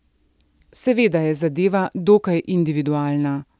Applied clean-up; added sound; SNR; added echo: none; none; none; none.